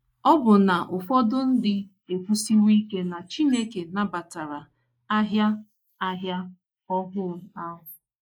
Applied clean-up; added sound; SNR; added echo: neural mask model Resemble Enhance denoiser.